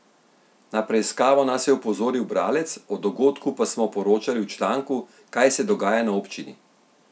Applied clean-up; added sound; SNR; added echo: none; none; none; none.